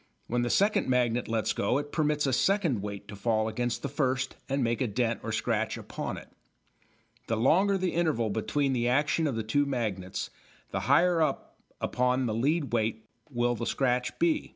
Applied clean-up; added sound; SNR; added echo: none; none; none; none.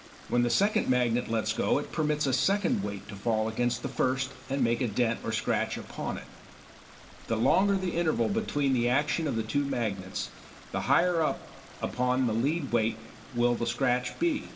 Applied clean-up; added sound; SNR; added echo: none; Stream; 20 dB; reverberation time 2.1 s.